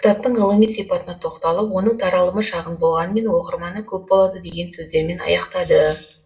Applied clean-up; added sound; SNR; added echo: none; none; none; reverberation time 0.4 s.